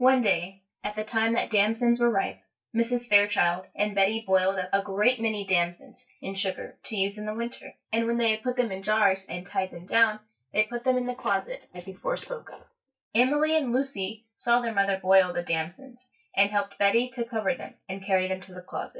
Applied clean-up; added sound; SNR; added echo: neural mask model DeepFilterNet 3.